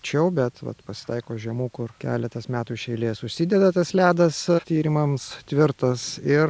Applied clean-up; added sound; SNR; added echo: none; none; none; none.